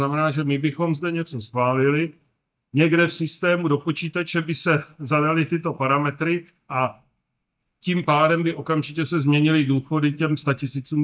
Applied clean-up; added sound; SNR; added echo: neural mask model DeepFilterNet 3.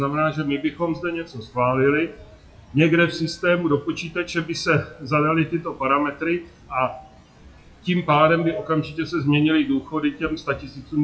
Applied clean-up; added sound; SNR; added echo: classical method WPE with log-MMSE.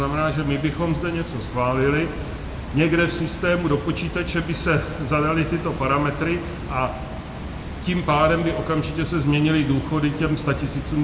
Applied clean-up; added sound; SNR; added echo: none; Water; 9 dB; reverberation time 1.3 s.